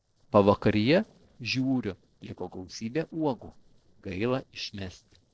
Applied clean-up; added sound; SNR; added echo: neural separator model SepFormer DNS4.